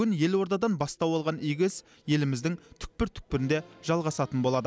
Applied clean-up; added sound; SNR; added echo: none; none; none; none.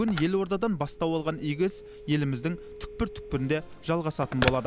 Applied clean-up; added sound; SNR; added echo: none; Telephone; 9 dB; none.